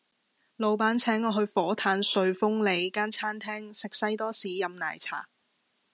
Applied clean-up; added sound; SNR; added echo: none; none; none; none.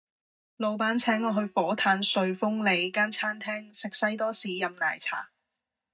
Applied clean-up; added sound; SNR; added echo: neural mask model DeepFilterNet 3.